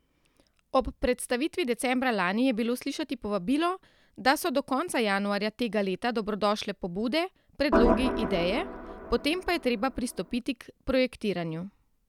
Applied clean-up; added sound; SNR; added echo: none; Organ; 1 dB; none.